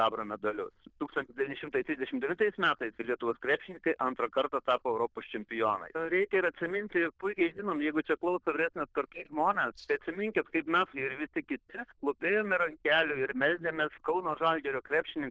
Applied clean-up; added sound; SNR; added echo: neural diffusion model UNIVERSE++.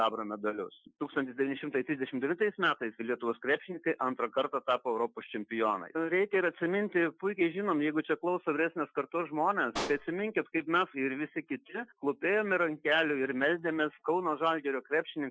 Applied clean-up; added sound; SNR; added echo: classical method Wiener filter.